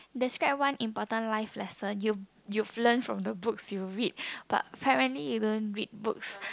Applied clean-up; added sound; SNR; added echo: none; none; none; none.